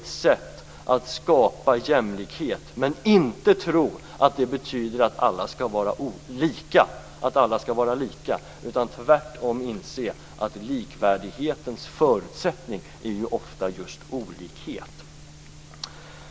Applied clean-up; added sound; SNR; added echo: none; none; none; none.